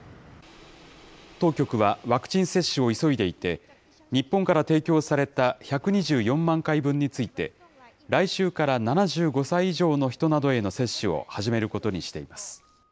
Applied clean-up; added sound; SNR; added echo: none; none; none; none.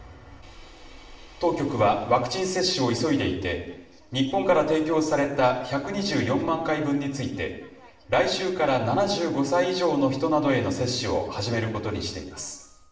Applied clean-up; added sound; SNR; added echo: none; none; none; reverberation time 0.8 s.